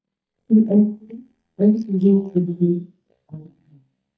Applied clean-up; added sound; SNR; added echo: neural mask model DeepFilterNet 3.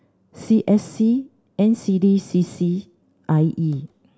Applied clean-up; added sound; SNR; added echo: none; none; none; none.